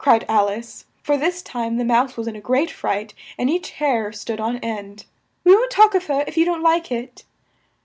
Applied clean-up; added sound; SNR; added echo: none; none; none; none.